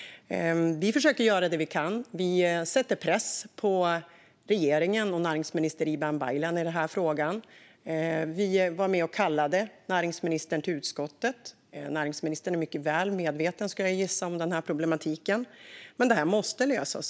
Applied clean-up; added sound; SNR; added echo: none; none; none; none.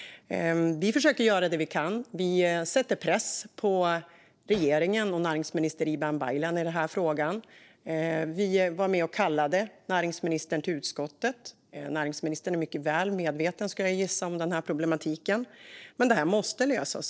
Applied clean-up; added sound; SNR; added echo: neural separator model SepFormer DNS4.